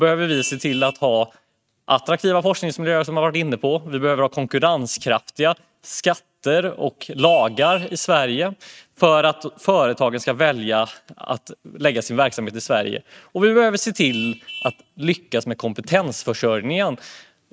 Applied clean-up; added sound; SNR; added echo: neural mask model RNNoise.